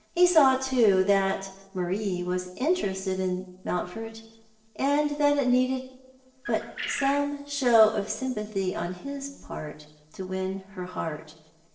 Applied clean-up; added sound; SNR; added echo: neural separator model SepFormer DNS4.